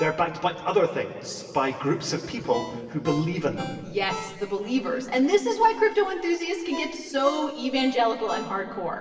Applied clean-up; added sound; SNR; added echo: none; Ringtone; 16 dB; reverberation time 2.4 s.